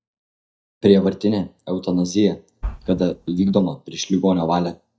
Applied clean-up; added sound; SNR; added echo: neural mask model DeepFilterNet 3.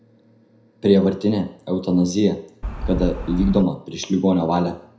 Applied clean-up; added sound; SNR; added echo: none; Wind; 5 dB; reverberation time 0.4 s.